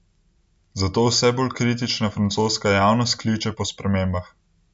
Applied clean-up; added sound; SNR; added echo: none; none; none; none.